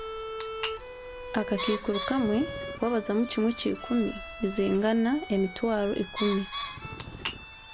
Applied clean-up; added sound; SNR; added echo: none; Bird + Bowed string instrument; 6 dB; none.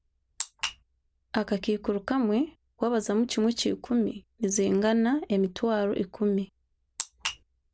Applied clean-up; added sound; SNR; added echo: none; none; none; none.